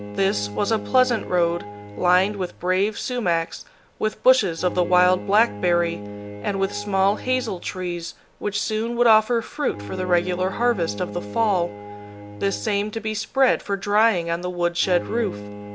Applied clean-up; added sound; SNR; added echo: none; Bowed string instrument; 13 dB; none.